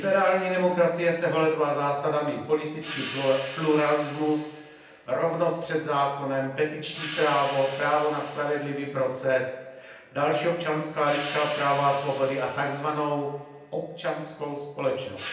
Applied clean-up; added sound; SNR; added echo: none; Cymbal; 13 dB; reverberation time 0.9 s.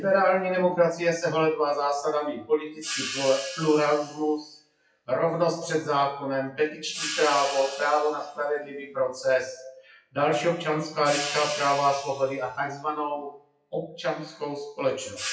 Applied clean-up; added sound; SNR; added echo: classical method WPE with log-MMSE.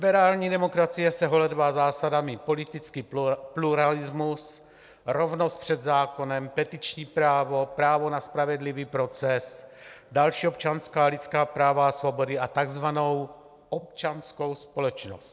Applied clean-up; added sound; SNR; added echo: none; none; none; none.